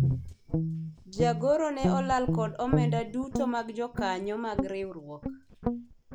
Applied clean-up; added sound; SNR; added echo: none; Guitar; 0 dB; none.